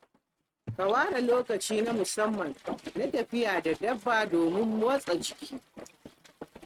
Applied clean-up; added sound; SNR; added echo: neural mask model RNNoise.